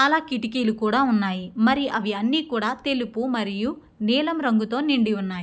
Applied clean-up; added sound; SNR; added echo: none; none; none; none.